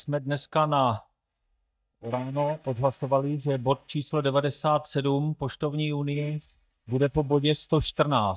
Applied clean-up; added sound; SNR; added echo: neural mask model DeepFilterNet 3.